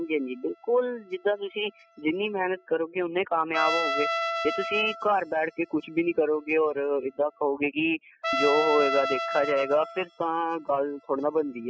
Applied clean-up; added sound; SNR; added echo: classical method spectral subtraction.